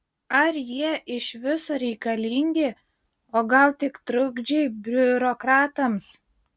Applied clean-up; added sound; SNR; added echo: none; none; none; none.